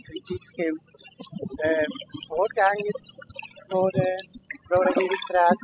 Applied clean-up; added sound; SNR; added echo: classical method spectral subtraction.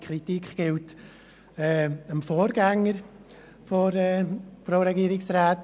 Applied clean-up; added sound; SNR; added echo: none; none; none; none.